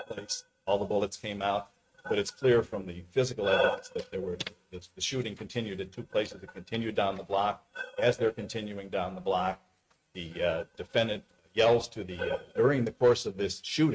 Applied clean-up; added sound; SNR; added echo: neural mask model RNNoise.